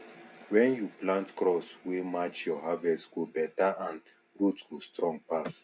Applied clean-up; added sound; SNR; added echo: none; none; none; none.